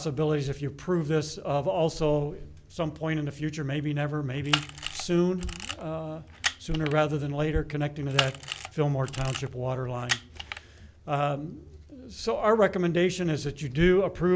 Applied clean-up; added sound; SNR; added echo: none; Camera; 8 dB; none.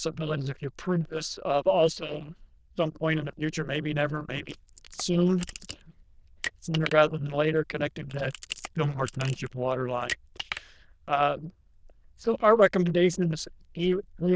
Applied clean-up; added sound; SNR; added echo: neural diffusion model UNIVERSE++.